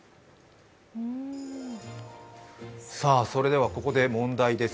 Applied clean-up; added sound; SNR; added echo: none; none; none; none.